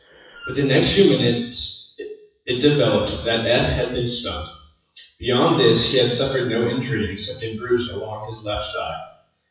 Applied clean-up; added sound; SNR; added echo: classical method WPE with log-MMSE.